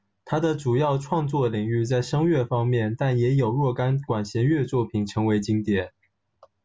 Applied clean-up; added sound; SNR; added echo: none; none; none; none.